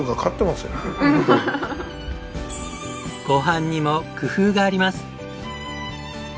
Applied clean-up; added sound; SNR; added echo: none; Wind; 12 dB; none.